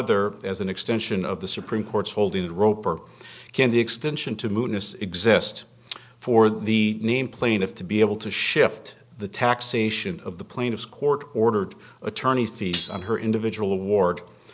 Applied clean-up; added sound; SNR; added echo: none; Cutlery, silverware; 4 dB; none.